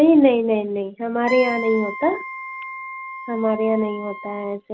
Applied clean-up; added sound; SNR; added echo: none; Wind instrument, woodwind instrument; 12 dB; none.